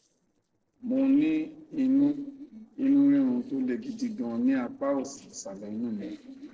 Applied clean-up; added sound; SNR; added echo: neural separator model SepFormer DNS4.